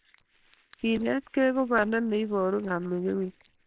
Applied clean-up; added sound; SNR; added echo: neural separator model SepFormer WHAMR!.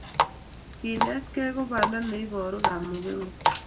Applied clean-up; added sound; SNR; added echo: none; Water tap, faucet; -1 dB; reverberation time 0.2 s.